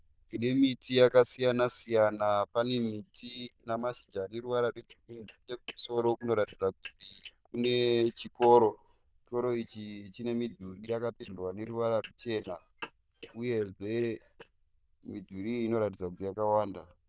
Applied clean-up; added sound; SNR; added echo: neural diffusion model UNIVERSE++.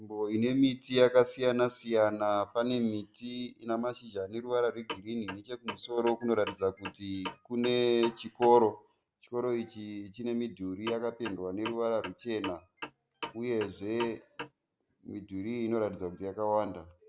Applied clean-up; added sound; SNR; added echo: none; Clock; 13 dB; none.